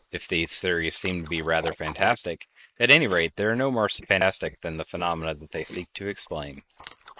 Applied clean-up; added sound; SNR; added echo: neural mask model Resemble Enhance denoiser.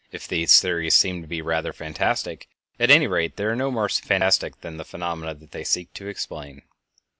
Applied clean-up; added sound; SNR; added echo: none; none; none; none.